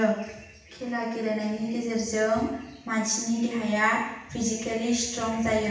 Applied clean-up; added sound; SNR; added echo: none; none; none; reverberation time 0.9 s.